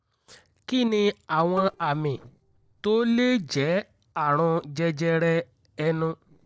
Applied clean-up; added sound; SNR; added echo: neural separator model SepFormer DNS4.